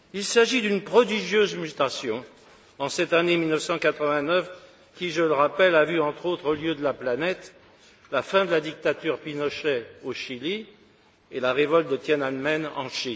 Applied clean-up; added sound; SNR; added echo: none; none; none; none.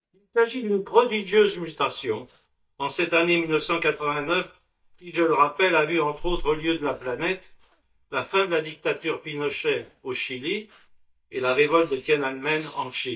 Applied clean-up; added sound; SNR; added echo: neural mask model DeepFilterNet 3.